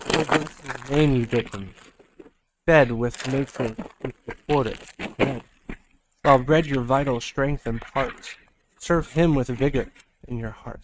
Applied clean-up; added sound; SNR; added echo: neural mask model RNNoise.